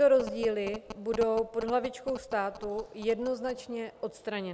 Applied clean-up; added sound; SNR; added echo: none; Telephone; 15 dB; none.